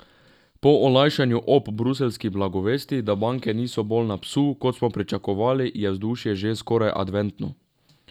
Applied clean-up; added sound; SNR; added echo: none; none; none; none.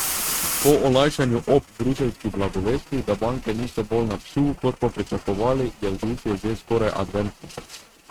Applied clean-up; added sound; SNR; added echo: neural mask model RNNoise.